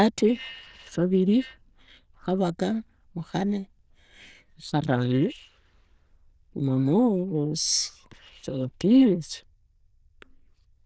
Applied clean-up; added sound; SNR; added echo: neural diffusion model UNIVERSE++.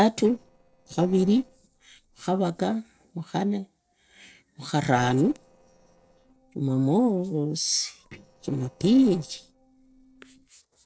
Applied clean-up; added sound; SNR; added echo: neural separator model SepFormer DNS4.